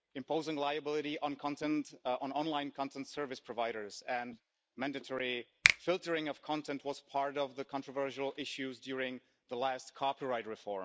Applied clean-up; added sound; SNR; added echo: neural mask model Resemble Enhance denoiser.